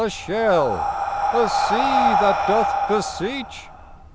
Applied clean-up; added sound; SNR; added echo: none; Breathing; -1 dB; none.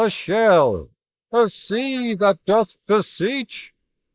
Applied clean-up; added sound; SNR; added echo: neural mask model Resemble Enhance denoiser.